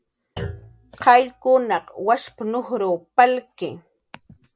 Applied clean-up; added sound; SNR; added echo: none; Thump, thud; 19 dB; none.